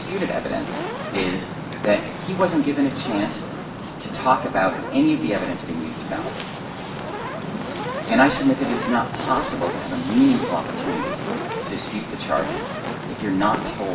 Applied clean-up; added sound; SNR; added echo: none; Fire; 5 dB; reverberation time 0.7 s.